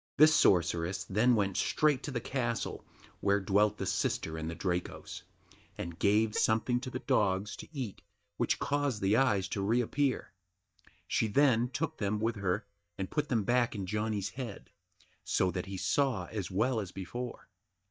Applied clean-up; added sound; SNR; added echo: neural mask model DeepFilterNet 3.